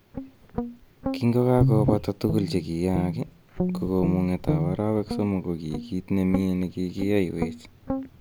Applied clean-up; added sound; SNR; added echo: none; Guitar; 5 dB; none.